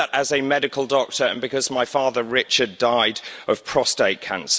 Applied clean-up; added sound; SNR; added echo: none; none; none; none.